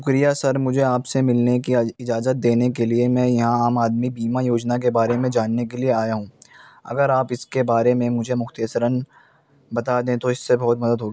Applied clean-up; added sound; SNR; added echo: none; none; none; none.